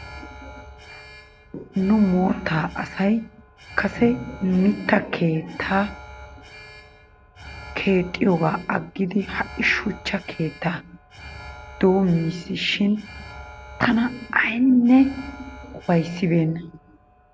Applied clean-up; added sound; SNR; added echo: none; Alarm; 18 dB; none.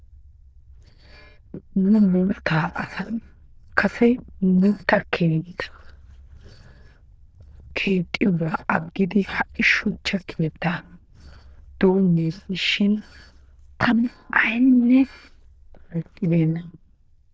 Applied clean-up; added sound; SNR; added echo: neural diffusion model UNIVERSE++.